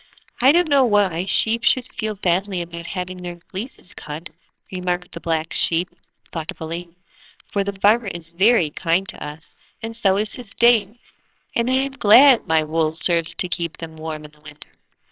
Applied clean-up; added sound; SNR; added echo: neural separator model SepFormer WHAMR!.